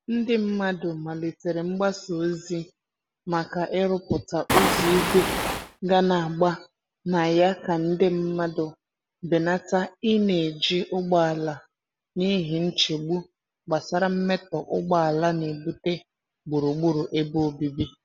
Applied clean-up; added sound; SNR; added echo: none; Waves, surf; -1 dB; none.